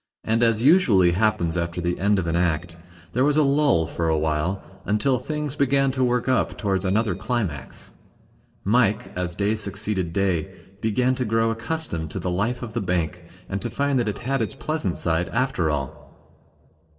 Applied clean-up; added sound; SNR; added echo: neural separator model SepFormer DNS4.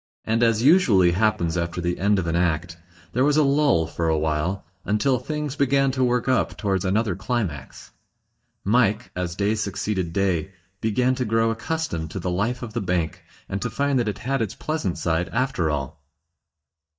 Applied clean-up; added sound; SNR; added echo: neural mask model DeepFilterNet 3.